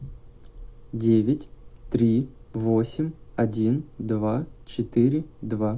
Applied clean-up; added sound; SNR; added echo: none; none; none; none.